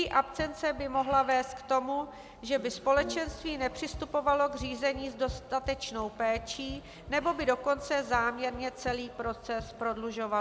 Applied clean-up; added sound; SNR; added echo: none; Brass instrument + Run; 16 dB; none.